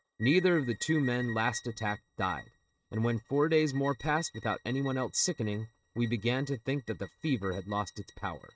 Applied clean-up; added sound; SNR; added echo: neural mask model RNNoise.